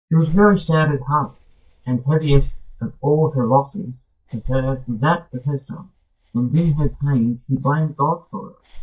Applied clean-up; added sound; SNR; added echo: neural mask model DeepFilterNet 3.